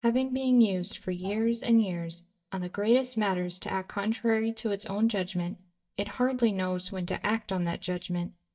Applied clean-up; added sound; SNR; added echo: neural mask model DeepFilterNet 3.